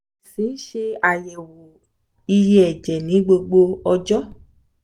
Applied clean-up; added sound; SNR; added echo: none; none; none; none.